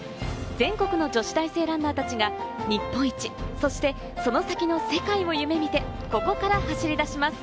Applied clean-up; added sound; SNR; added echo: none; none; none; none.